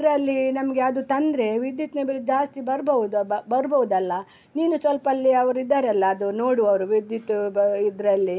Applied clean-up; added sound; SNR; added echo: none; none; none; none.